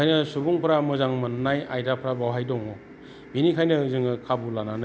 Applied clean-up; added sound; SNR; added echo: none; none; none; none.